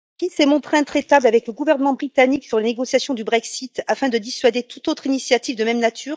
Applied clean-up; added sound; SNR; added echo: neural mask model DeepFilterNet 3.